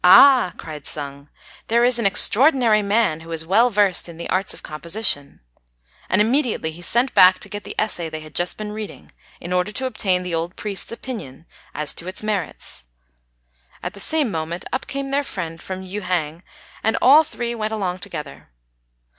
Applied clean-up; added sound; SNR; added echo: none; none; none; none.